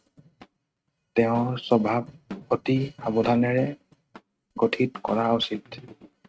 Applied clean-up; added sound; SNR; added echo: neural mask model RNNoise.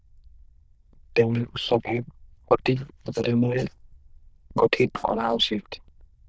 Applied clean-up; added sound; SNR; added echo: neural diffusion model UNIVERSE++.